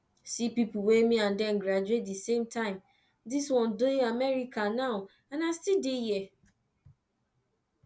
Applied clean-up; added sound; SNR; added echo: none; none; none; none.